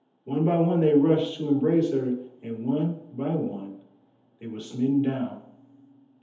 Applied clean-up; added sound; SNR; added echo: none; none; none; reverberation time 0.8 s.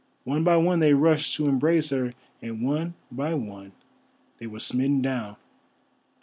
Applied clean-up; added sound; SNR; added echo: none; none; none; none.